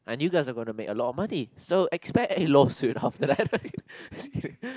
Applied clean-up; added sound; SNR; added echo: none; none; none; none.